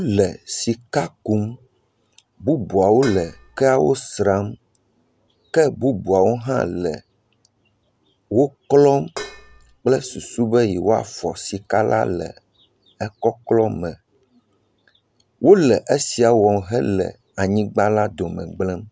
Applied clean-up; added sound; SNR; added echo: none; Dishes, pots, and pans; 14 dB; none.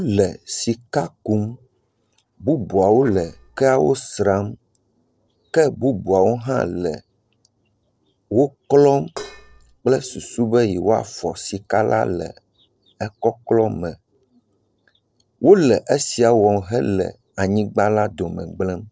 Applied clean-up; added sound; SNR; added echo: neural separator model SepFormer DNS4.